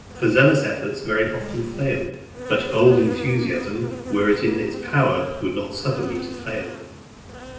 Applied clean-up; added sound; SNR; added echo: none; Insect; 12 dB; reverberation time 0.9 s.